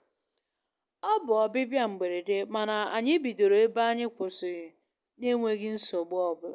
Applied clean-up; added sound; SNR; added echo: none; none; none; none.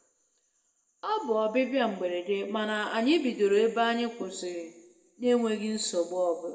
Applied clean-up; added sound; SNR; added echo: none; none; none; reverberation time 0.8 s.